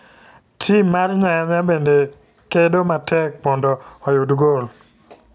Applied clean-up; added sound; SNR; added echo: none; none; none; none.